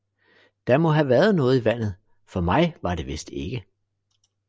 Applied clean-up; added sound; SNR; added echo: none; none; none; none.